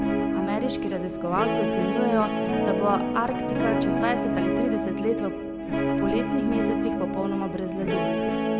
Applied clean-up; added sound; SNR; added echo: none; Guitar; -3 dB; none.